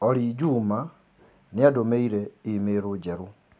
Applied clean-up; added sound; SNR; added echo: none; none; none; none.